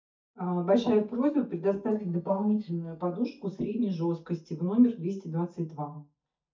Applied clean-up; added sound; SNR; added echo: neural mask model DeepFilterNet 3.